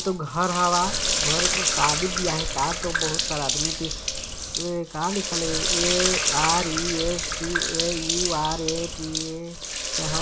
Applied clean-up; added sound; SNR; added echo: none; Sink (filling or washing); -2 dB; none.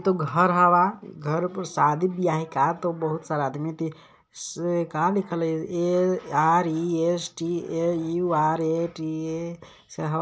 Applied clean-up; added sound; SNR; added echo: none; none; none; none.